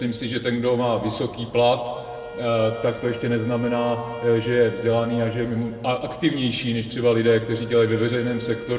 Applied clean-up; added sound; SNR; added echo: none; Wind instrument, woodwind instrument; 15 dB; reverberation time 1.7 s.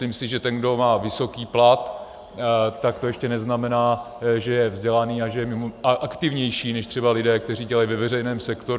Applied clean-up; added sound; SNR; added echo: none; none; none; none.